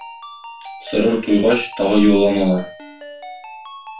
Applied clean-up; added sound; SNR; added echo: none; Ringtone; 17 dB; reverberation time 0.3 s.